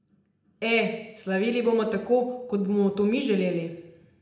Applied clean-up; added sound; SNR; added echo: none; none; none; reverberation time 0.8 s.